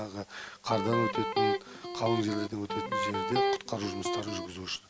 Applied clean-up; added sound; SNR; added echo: none; Electric guitar; -2 dB; none.